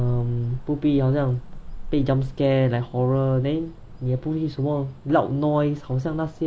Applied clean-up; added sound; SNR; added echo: none; Cricket / Motor vehicle (road); 13 dB; none.